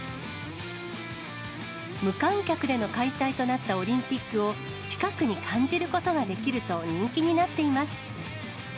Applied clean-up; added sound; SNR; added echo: none; none; none; none.